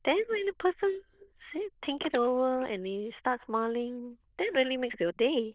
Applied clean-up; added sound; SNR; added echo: neural diffusion model UNIVERSE++.